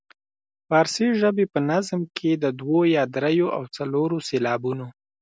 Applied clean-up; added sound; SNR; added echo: none; none; none; none.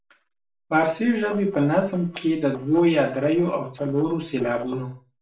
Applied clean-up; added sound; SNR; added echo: neural separator model SepFormer DNS4.